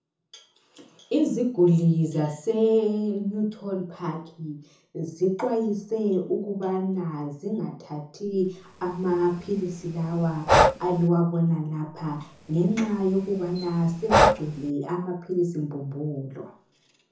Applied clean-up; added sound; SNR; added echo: none; Breathing; 0 dB; reverberation time 0.5 s.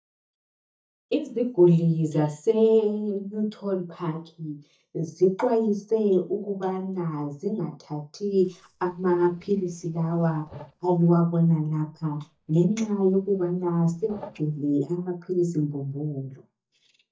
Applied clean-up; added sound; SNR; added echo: neural mask model DeepFilterNet 3.